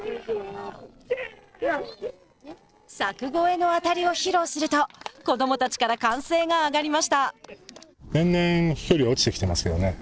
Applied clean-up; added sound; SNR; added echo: neural separator model SepFormer DNS4.